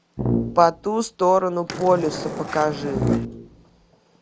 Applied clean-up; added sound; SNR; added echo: none; Brass instrument + Skateboard; 5 dB; none.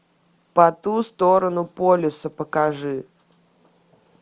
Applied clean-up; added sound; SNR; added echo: none; none; none; none.